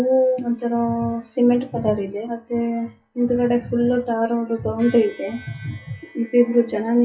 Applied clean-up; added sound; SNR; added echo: classical method WPE with log-MMSE.